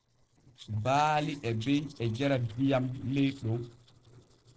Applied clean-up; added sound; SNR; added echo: neural separator model SepFormer DNS4.